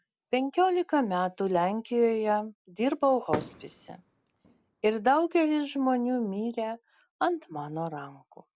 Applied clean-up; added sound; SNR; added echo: none; Fireworks; 14 dB; none.